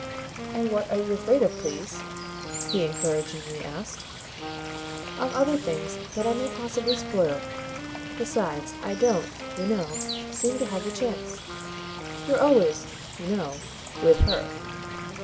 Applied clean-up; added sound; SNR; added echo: none; Water / Bird + Wind instrument, woodwind instrument; 7 dB; none.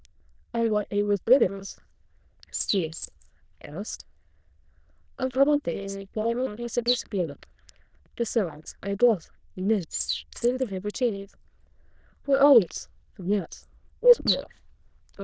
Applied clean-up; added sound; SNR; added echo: neural diffusion model UNIVERSE++.